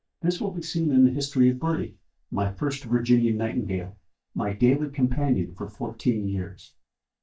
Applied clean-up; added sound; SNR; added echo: neural mask model DeepFilterNet 3.